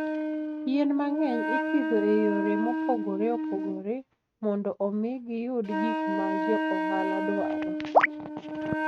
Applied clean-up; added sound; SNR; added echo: neural mask model RNNoise.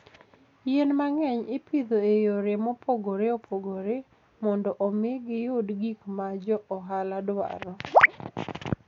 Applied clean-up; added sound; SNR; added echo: none; none; none; none.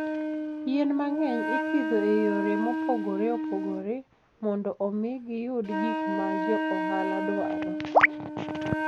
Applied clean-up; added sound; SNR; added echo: none; Wind instrument, woodwind instrument; 2 dB; none.